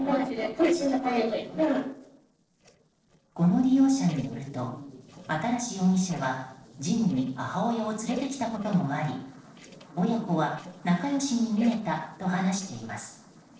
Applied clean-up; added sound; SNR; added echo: neural separator model SepFormer DNS4.